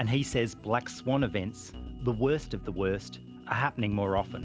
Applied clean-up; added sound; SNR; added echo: none; none; none; none.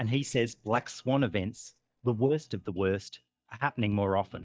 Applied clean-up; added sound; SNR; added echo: neural mask model DeepFilterNet 3.